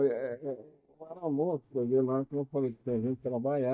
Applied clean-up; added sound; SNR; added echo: neural mask model DeepFilterNet 3.